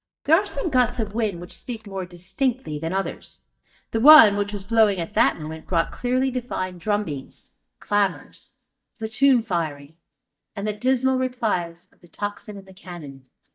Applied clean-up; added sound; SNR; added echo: neural mask model DeepFilterNet 3.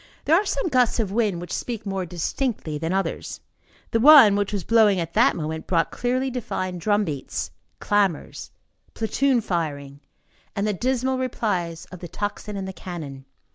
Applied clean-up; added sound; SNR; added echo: none; none; none; none.